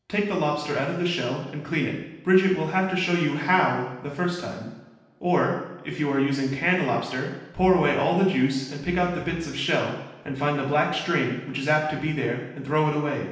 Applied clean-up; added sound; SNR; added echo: none; none; none; reverberation time 0.9 s.